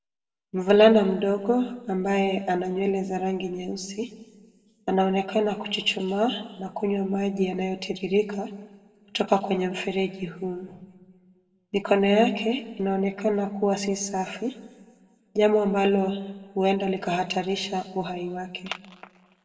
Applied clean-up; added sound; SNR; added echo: none; none; none; reverberation time 1.4 s.